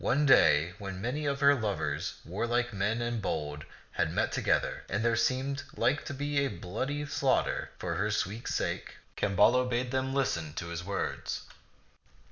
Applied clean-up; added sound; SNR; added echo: none; none; none; none.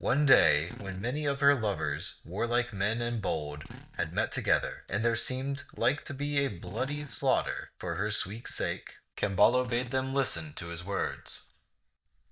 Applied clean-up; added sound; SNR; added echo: neural mask model DeepFilterNet 3.